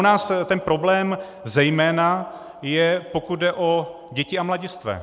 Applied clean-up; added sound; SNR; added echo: none; none; none; none.